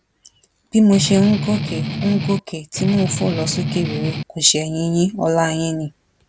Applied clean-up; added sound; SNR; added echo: none; Strum; 4 dB; none.